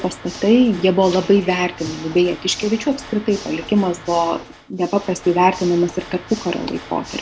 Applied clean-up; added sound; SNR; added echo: none; Water / Mechanisms; 17 dB; none.